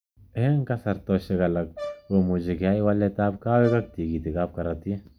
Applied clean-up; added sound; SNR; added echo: none; Brass instrument; 16 dB; none.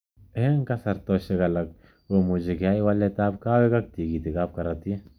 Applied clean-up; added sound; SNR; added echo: none; none; none; none.